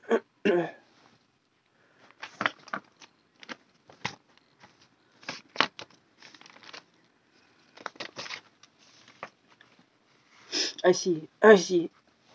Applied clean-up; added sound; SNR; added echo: none; none; none; none.